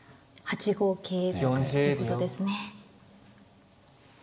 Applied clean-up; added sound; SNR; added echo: none; none; none; reverberation time 1.2 s.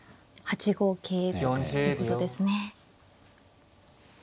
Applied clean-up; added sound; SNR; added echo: none; none; none; none.